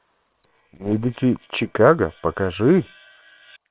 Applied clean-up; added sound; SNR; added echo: neural separator model SepFormer WHAM!.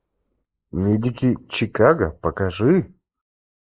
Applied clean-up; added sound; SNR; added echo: neural mask model Resemble Enhance denoiser.